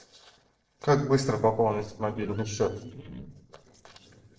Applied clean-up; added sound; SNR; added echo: neural separator model SepFormer DNS4.